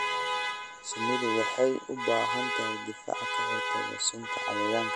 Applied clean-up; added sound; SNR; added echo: none; Alarm; -1 dB; none.